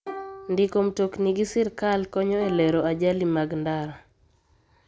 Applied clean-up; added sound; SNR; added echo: none; Plucked string instrument; 17 dB; none.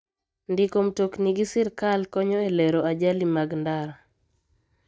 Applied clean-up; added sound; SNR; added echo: neural mask model DeepFilterNet 3.